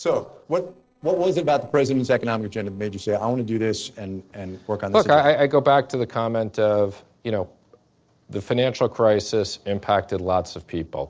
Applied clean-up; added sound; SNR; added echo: neural separator model SepFormer DNS4.